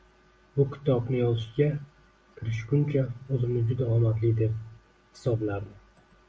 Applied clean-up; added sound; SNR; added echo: none; none; none; none.